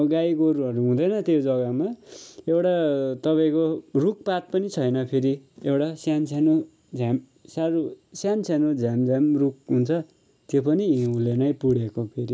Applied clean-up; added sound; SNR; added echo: none; none; none; none.